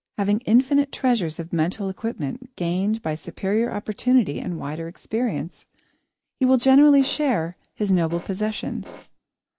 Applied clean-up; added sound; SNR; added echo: none; Fart; 18 dB; none.